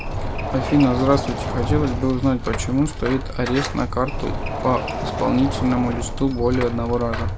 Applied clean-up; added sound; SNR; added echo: none; Door; 6 dB; none.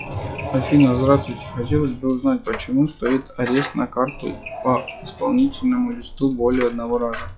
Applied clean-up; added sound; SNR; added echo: classical method log-MMSE.